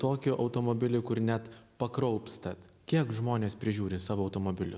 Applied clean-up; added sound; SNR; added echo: none; none; none; none.